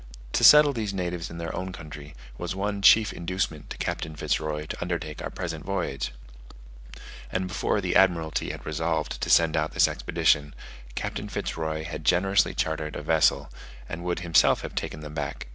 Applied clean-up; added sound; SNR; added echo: none; none; none; none.